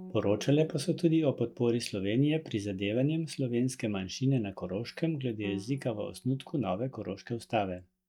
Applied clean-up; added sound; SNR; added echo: neural mask model DeepFilterNet 3.